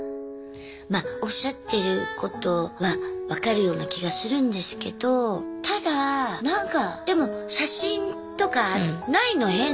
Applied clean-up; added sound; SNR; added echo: none; none; none; none.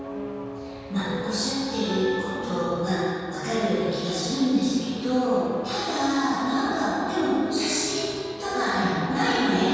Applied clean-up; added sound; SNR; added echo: none; Accelerating, revving, vroom / Car; 19 dB; reverberation time 2.1 s.